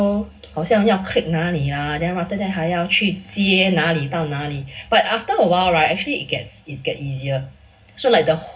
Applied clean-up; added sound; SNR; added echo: none; none; none; reverberation time 0.4 s.